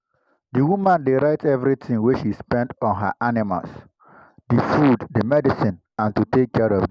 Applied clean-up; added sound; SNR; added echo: none; none; none; none.